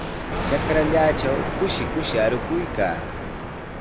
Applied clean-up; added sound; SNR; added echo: none; Thunder; 2 dB; none.